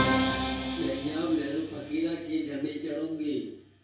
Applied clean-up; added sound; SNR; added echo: none; Musical instrument; 1 dB; reverberation time 0.6 s.